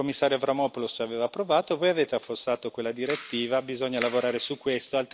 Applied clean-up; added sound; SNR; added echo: none; none; none; none.